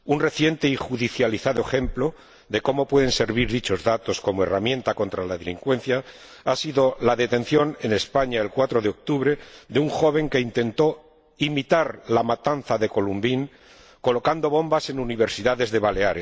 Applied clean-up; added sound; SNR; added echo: none; none; none; none.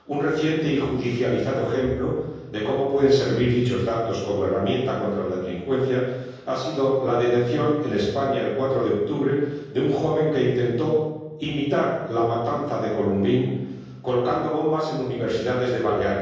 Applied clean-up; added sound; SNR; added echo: none; none; none; reverberation time 1.3 s.